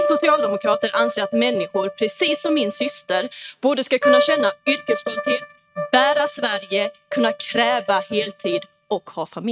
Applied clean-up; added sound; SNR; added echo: neural mask model RNNoise.